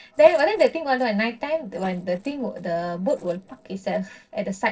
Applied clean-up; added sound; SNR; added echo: neural separator model SepFormer DNS4.